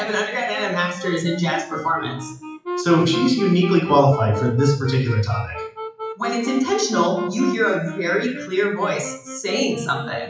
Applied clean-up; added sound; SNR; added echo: classical method WPE with log-MMSE.